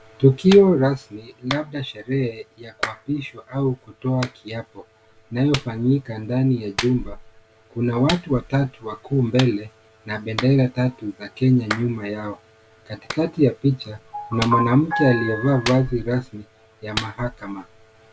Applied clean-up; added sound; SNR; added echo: none; Clapping; 14 dB; none.